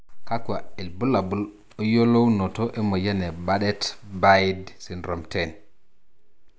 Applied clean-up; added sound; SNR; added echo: none; none; none; none.